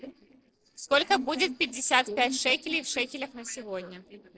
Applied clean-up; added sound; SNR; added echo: neural separator model SepFormer DNS4.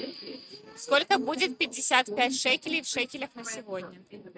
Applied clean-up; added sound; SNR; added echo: neural mask model RNNoise.